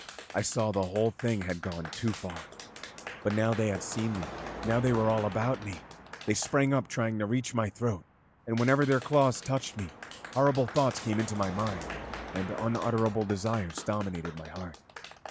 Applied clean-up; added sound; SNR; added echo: none; Clapping + Car passing by / Traffic noise, roadway noise / Engine; 13 dB; none.